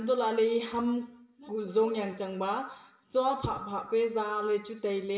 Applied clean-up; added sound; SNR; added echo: none; none; none; reverberation time 0.6 s.